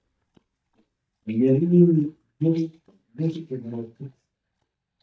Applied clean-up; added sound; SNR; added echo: neural mask model DeepFilterNet 3.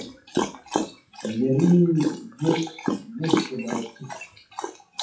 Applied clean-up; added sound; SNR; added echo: classical method WPE with log-MMSE.